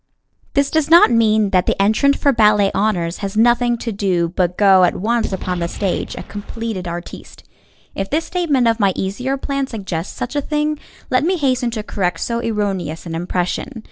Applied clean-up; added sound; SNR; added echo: neural separator model SepFormer DNS4.